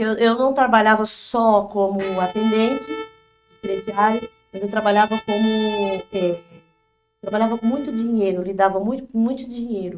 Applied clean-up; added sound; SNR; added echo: neural mask model RNNoise.